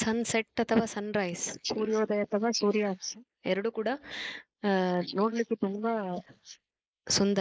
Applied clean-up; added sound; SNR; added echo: neural mask model Resemble Enhance denoiser.